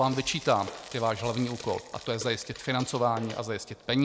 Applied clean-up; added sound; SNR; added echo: none; Frying (food); 17 dB; none.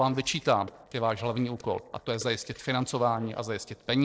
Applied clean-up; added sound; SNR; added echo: neural separator model SepFormer DNS4.